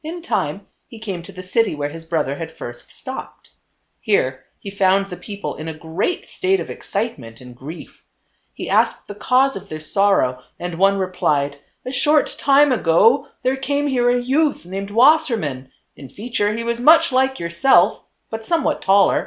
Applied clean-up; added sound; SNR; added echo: none; none; none; none.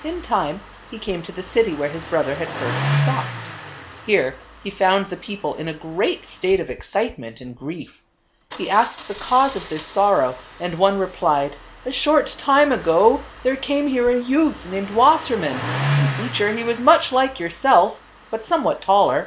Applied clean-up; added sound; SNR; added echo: none; Engine starting; 10 dB; none.